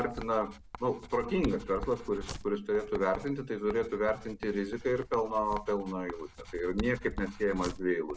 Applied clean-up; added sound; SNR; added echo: none; Writing; 13 dB; none.